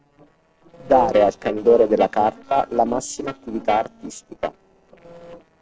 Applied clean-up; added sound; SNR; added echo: neural separator model SepFormer DNS4.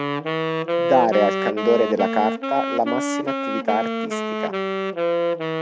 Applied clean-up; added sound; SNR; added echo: none; Wind instrument, woodwind instrument; 0 dB; none.